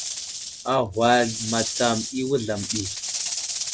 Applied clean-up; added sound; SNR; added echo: none; Rattle / Rattle (instrument); 6 dB; none.